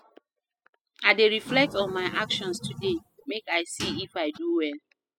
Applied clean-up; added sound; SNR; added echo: classical method spectral subtraction.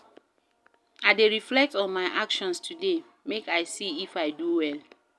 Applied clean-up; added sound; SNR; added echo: none; none; none; none.